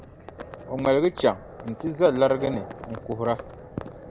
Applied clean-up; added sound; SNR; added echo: none; Livestock, farm animals, working animals; 14 dB; none.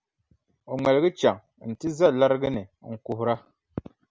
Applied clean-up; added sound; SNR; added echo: none; none; none; none.